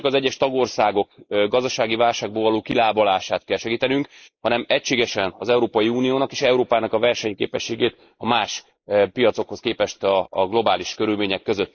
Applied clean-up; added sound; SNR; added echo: neural mask model Resemble Enhance denoiser.